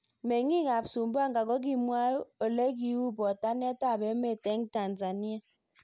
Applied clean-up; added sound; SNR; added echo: none; none; none; none.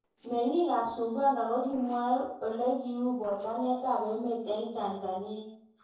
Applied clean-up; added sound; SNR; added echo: neural separator model SepFormer DNS4.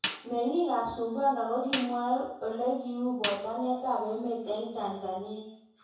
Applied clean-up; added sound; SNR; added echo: none; Snare drum; 11 dB; reverberation time 0.7 s.